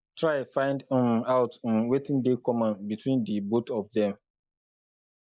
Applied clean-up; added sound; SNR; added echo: neural mask model Resemble Enhance denoiser.